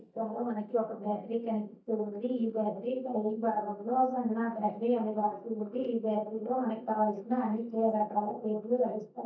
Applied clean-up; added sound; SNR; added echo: neural mask model DeepFilterNet 3.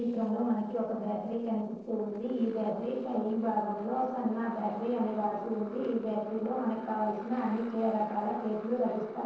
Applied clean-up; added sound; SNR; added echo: neural separator model SepFormer DNS4.